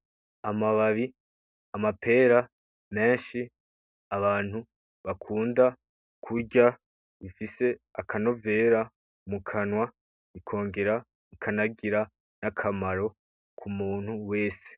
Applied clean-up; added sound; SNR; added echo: none; none; none; none.